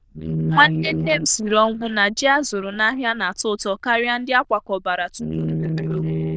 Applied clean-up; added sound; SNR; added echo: neural diffusion model UNIVERSE++.